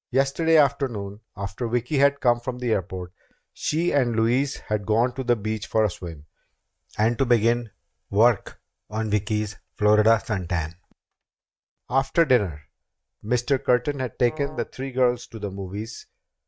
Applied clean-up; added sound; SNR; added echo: neural mask model RNNoise.